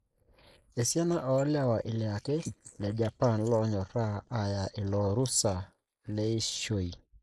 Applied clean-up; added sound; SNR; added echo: neural mask model Resemble Enhance denoiser.